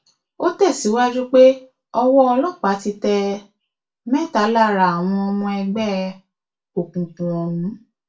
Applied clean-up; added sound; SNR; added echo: none; none; none; reverberation time 0.2 s.